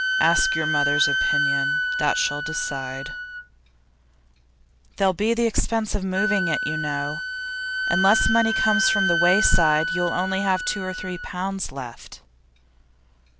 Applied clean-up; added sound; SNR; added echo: none; Wind instrument, woodwind instrument; 1 dB; none.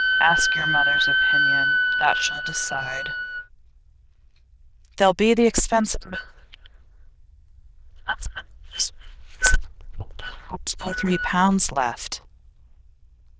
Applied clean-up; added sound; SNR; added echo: neural diffusion model UNIVERSE++.